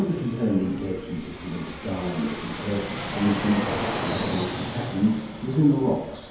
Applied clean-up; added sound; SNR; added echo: none; Fixed-wing aircraft, airplane; 6 dB; reverberation time 0.9 s.